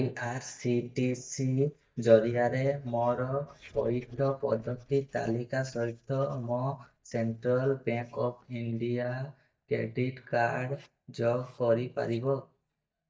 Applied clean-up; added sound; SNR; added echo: neural mask model DeepFilterNet 3.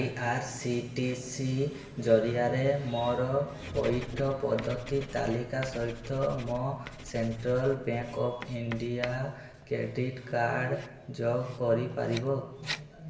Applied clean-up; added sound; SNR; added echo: none; Writing; 16 dB; reverberation time 1.3 s.